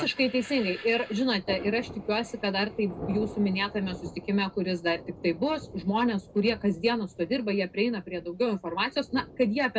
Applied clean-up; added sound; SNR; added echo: none; Thunder; 16 dB; reverberation time 0.2 s.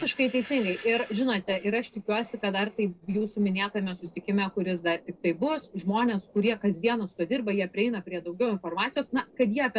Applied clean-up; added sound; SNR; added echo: neural separator model SepFormer DNS4.